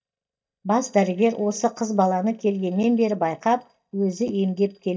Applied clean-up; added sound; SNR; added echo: neural mask model DeepFilterNet 3.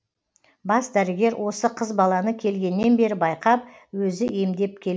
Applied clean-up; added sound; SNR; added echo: none; none; none; none.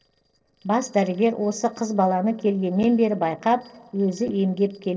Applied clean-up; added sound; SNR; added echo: neural separator model SepFormer DNS4.